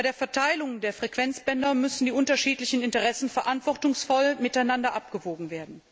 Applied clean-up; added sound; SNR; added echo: none; none; none; none.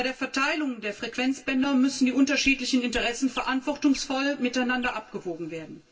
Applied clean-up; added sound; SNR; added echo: none; Chirp, tweet; 18 dB; reverberation time 0.1 s.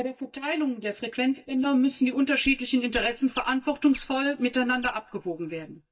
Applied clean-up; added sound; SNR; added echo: neural mask model DeepFilterNet 3.